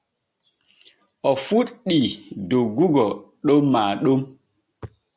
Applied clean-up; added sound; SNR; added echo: none; none; none; none.